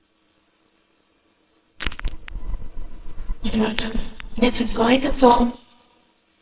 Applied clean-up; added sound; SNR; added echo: neural separator model SepFormer WHAMR!.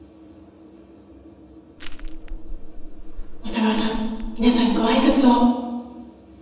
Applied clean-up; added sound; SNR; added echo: none; Crushing; 5 dB; reverberation time 1.1 s.